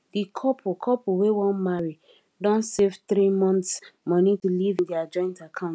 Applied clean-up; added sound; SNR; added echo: none; none; none; none.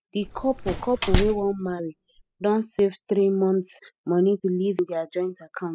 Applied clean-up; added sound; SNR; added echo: classical method spectral subtraction.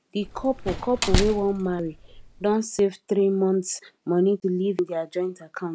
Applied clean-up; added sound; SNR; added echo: none; Slam; 4 dB; none.